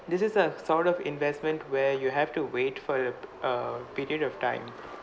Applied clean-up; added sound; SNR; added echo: none; none; none; none.